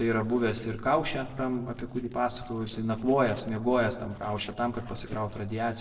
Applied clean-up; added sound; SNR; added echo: neural separator model SepFormer DNS4.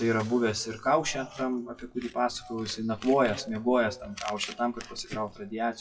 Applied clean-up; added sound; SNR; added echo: classical method WPE with log-MMSE.